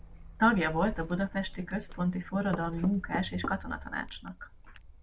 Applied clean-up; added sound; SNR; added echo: none; Bird + Knock / Wood; 11 dB; none.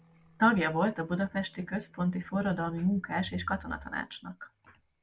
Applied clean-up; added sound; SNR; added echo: none; none; none; none.